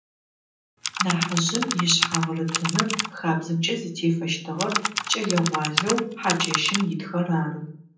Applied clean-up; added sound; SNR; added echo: none; Computer keyboard; 2 dB; reverberation time 0.6 s.